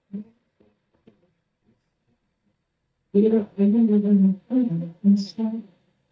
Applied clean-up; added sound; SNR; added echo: neural mask model DeepFilterNet 3.